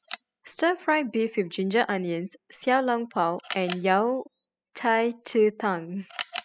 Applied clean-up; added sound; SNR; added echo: classical method spectral subtraction.